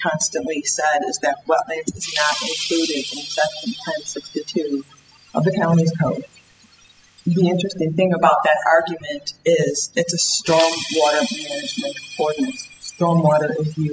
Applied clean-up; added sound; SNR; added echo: classical method spectral subtraction.